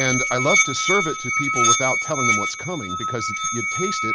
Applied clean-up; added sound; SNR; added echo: none; Musical instrument; -4 dB; none.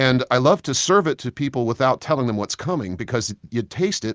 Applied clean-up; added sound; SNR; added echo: none; none; none; none.